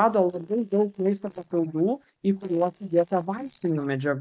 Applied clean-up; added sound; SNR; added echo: neural mask model DeepFilterNet 3.